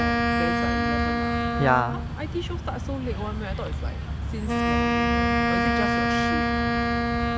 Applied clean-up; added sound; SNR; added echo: none; Wind instrument, woodwind instrument; -3 dB; none.